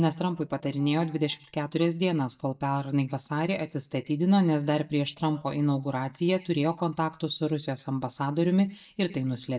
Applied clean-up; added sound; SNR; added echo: neural mask model DeepFilterNet 3.